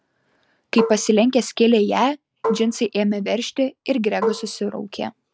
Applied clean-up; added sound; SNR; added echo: none; Marimba, xylophone; 8 dB; none.